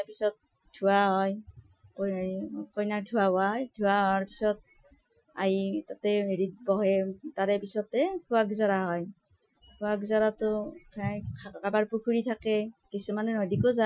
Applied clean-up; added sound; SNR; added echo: classical method Wiener filter.